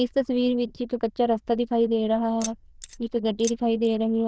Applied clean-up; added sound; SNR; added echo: neural diffusion model UNIVERSE++.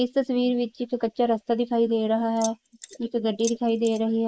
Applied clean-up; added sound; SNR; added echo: neural mask model Resemble Enhance denoiser.